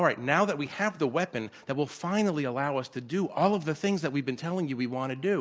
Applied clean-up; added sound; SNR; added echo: none; none; none; none.